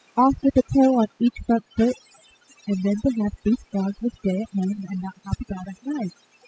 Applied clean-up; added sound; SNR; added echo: classical method spectral subtraction.